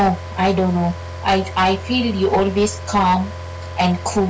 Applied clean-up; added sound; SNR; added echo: none; Car; 11 dB; none.